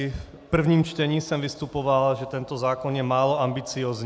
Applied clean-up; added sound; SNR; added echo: none; none; none; none.